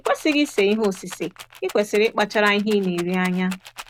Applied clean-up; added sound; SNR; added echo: none; Rattle; 18 dB; none.